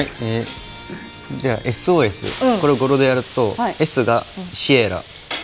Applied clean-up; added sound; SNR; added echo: none; Hiss; 18 dB; none.